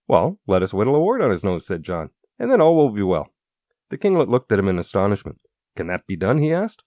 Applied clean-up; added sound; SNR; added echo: none; none; none; none.